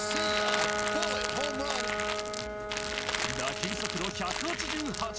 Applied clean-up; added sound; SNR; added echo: none; Crackle + Bowed string instrument; -4 dB; none.